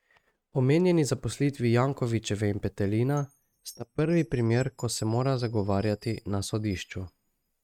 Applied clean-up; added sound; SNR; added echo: neural mask model RNNoise.